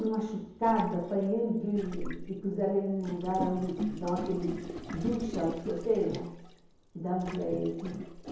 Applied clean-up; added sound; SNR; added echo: none; Gurgling; 9 dB; reverberation time 2.2 s.